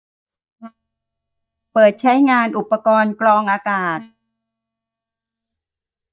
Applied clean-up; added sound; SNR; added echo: neural mask model DeepFilterNet 3.